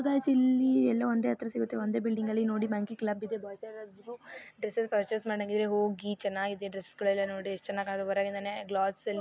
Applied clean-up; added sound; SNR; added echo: none; none; none; none.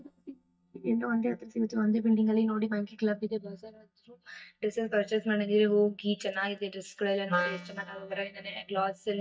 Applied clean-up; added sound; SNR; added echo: neural mask model DeepFilterNet 3.